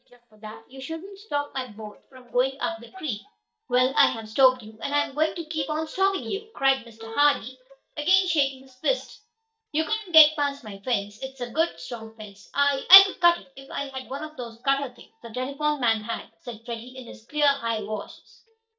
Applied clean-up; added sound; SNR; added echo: neural mask model DeepFilterNet 3.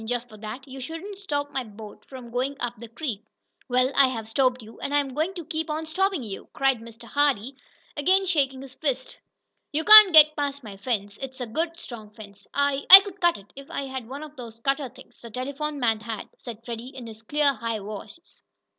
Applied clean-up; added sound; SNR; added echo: none; none; none; none.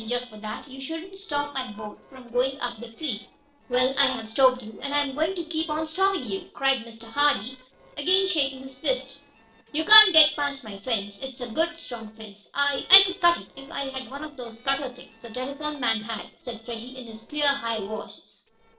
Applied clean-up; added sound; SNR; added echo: neural separator model SepFormer DNS4.